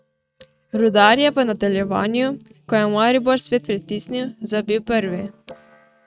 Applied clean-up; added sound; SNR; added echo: neural mask model RNNoise.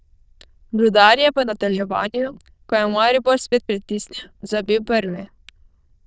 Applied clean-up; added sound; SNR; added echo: neural diffusion model UNIVERSE++.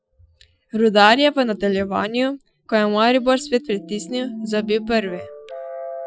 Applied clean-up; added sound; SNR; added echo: classical method Wiener filter.